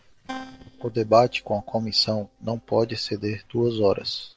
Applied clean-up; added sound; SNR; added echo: neural separator model SepFormer DNS4.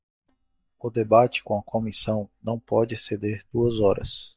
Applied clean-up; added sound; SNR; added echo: neural mask model DeepFilterNet 3.